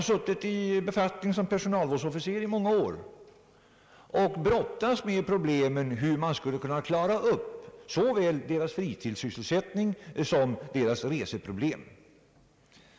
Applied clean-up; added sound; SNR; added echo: none; none; none; none.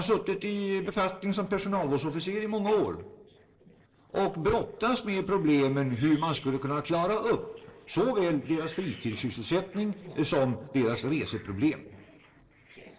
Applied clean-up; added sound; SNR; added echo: neural separator model SepFormer DNS4.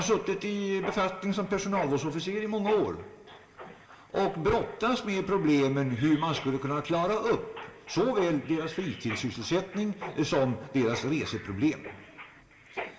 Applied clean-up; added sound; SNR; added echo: none; Mechanisms; 15 dB; reverberation time 0.4 s.